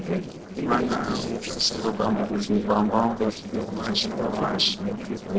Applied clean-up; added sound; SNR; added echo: neural separator model SepFormer DNS4.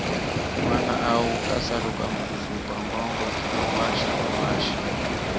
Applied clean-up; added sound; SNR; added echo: none; Waves, surf; -4 dB; none.